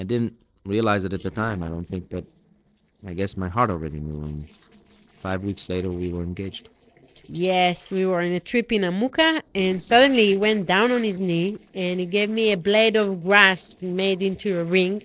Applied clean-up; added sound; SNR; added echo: neural separator model SepFormer DNS4.